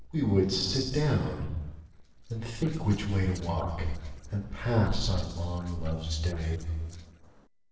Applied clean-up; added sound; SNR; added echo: neural separator model SepFormer DNS4.